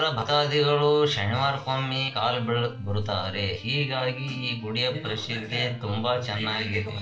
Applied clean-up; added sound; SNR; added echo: neural separator model SepFormer DNS4.